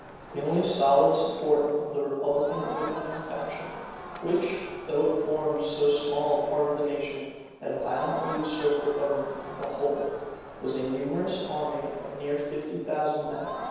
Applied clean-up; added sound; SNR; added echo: none; Crowd; 13 dB; reverberation time 1.2 s.